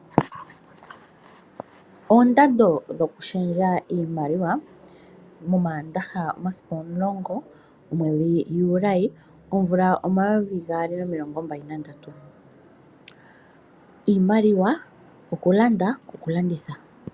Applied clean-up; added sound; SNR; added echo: none; none; none; none.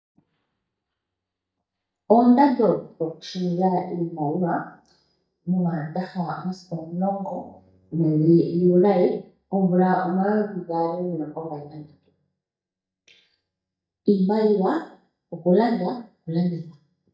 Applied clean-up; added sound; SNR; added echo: neural mask model DeepFilterNet 3.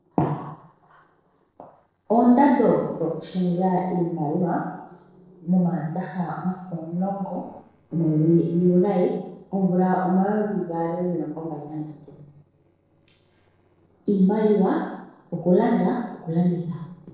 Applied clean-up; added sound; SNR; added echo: neural separator model SepFormer DNS4.